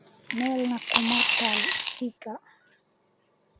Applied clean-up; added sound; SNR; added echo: none; Coin (dropping) / Glass; -5 dB; none.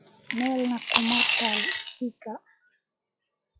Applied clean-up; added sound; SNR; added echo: classical method log-MMSE.